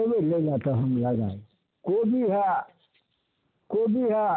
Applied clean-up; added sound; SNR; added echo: none; none; none; none.